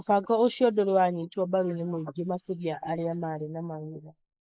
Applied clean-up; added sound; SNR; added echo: neural mask model Resemble Enhance denoiser.